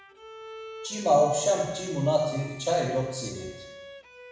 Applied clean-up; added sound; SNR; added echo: none; Bowed string instrument; 17 dB; reverberation time 1.0 s.